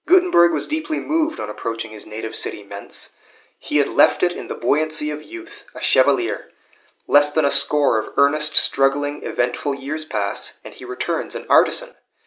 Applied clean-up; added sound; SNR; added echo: none; none; none; none.